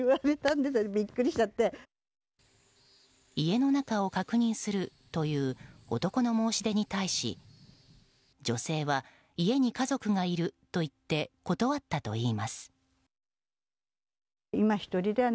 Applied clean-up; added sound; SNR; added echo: none; none; none; none.